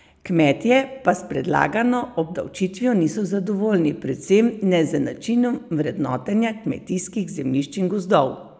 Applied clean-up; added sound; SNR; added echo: none; none; none; none.